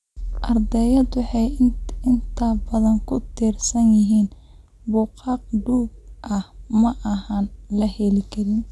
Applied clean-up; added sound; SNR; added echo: none; none; none; none.